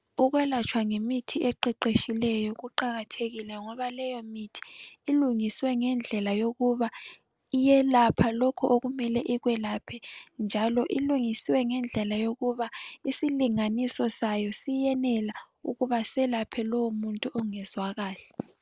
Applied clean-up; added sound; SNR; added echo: none; none; none; none.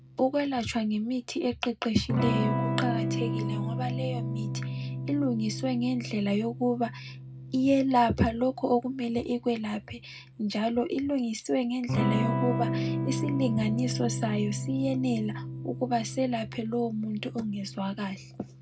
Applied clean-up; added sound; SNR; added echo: none; Electric guitar / Strum; 4 dB; reverberation time 0.2 s.